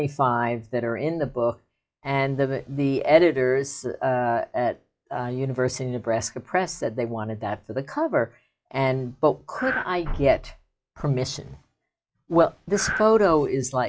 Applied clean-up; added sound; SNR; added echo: classical method log-MMSE.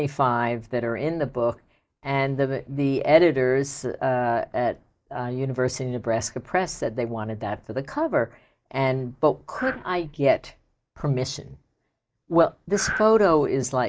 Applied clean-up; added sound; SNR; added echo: neural mask model DeepFilterNet 3.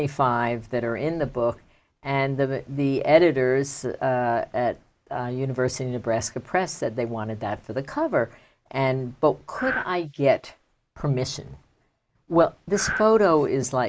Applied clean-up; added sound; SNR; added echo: neural mask model Resemble Enhance denoiser.